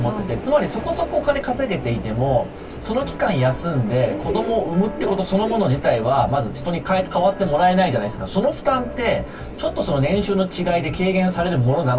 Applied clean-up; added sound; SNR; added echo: none; Subway, metro, underground; 13 dB; reverberation time 0.1 s.